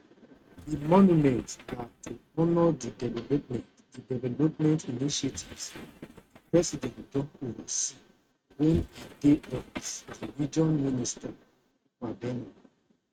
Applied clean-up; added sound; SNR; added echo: neural mask model RNNoise.